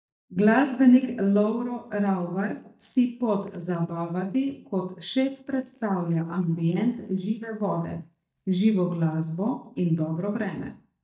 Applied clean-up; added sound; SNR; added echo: neural mask model DeepFilterNet 3.